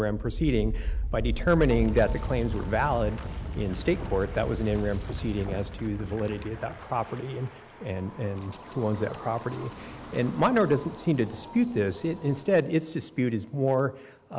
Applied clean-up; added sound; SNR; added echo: none; Wind; 7 dB; none.